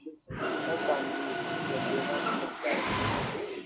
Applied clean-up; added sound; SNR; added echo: none; Mechanisms; -5 dB; none.